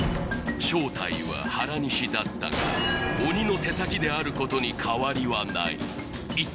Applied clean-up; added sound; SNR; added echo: none; none; none; none.